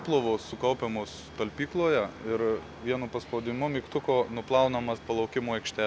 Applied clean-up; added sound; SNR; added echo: none; none; none; none.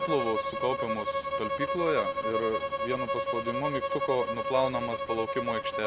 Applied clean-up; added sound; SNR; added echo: none; Bowed string instrument; 0 dB; none.